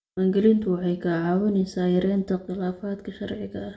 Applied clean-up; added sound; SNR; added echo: none; none; none; reverberation time 0.4 s.